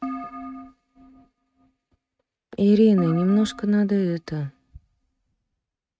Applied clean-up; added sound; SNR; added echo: neural mask model RNNoise.